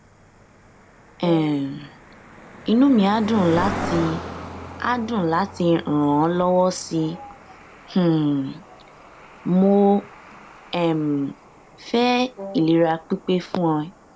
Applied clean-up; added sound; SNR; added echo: none; Cricket + Wind instrument, woodwind instrument; 14 dB; none.